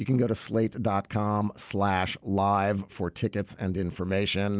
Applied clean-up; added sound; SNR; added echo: none; none; none; none.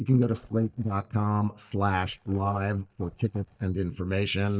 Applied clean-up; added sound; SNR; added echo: neural mask model DeepFilterNet 3.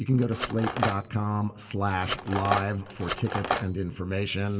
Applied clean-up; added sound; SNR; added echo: none; Cutlery, silverware; 4 dB; reverberation time 1.3 s.